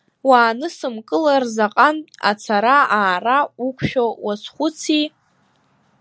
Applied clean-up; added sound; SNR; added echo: none; none; none; none.